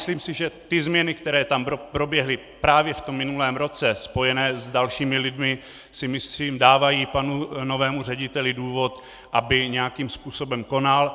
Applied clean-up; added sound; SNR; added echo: none; none; none; none.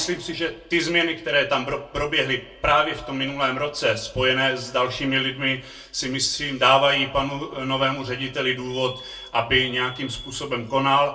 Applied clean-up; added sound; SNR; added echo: none; Alarm; 18 dB; reverberation time 0.2 s.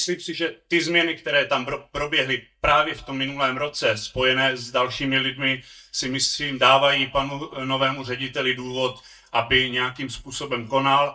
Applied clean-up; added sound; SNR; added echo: neural mask model DeepFilterNet 3.